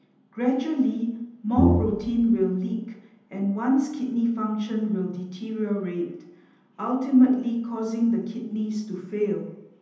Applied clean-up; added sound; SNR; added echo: none; Brass instrument; 0 dB; reverberation time 0.9 s.